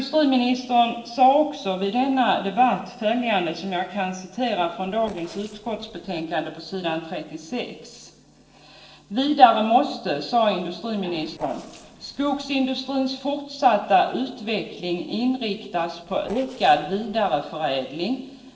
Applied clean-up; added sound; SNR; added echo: neural separator model SepFormer DNS4.